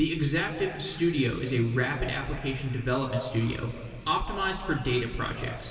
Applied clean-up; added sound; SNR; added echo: none; none; none; reverberation time 2.7 s.